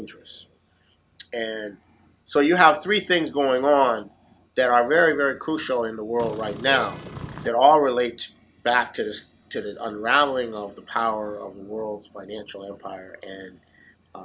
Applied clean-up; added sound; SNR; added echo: none; Vehicle horn, car horn, honking; 11 dB; none.